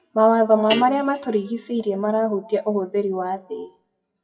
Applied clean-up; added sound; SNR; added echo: classical method WPE with log-MMSE.